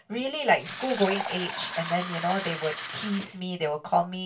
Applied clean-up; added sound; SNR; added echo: none; Fill (with liquid); 6 dB; reverberation time 0.2 s.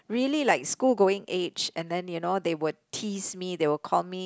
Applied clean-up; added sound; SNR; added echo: none; none; none; none.